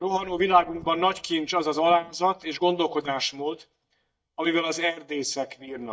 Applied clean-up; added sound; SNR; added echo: neural mask model DeepFilterNet 3.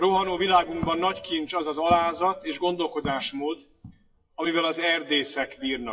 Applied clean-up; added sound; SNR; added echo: classical method WPE with log-MMSE.